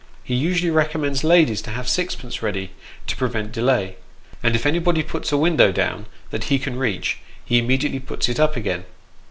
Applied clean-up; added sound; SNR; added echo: none; none; none; none.